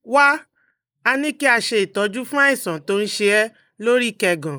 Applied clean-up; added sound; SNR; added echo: neural mask model Resemble Enhance denoiser.